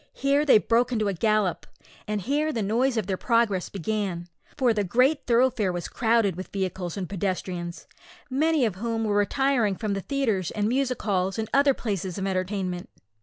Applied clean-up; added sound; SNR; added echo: none; none; none; none.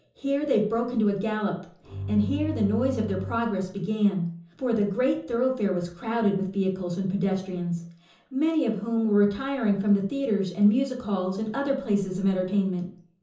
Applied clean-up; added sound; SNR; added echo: none; Bowed string instrument; 8 dB; reverberation time 0.6 s.